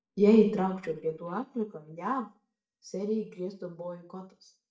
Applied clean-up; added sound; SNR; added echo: neural mask model DeepFilterNet 3.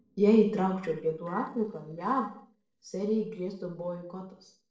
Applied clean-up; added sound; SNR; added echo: neural separator model SepFormer DNS4.